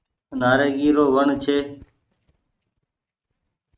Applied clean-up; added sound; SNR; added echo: neural mask model RNNoise.